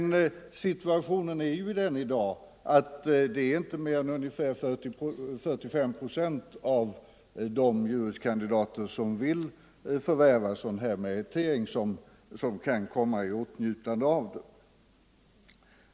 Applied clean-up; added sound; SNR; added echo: none; none; none; none.